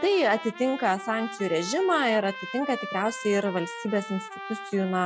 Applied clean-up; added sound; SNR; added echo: none; Trumpet; 12 dB; none.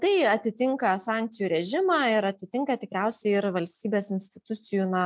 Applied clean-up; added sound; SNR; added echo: none; none; none; none.